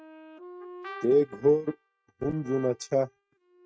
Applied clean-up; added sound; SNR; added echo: neural mask model RNNoise.